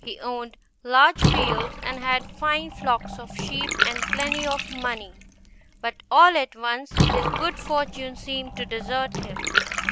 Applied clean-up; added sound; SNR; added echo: none; Bathtub (filling or washing) / Water; 2 dB; none.